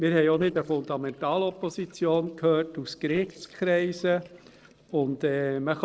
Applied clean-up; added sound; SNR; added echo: neural separator model SepFormer DNS4.